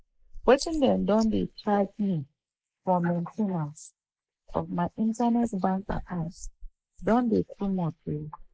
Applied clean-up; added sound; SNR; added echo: neural mask model Resemble Enhance denoiser.